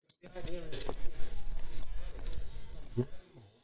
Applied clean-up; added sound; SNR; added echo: neural mask model DeepFilterNet 3.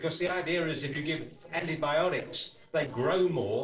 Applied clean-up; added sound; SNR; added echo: neural separator model SepFormer DNS4.